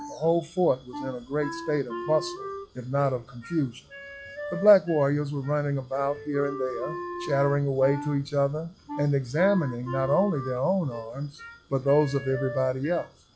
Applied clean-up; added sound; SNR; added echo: classical method log-MMSE.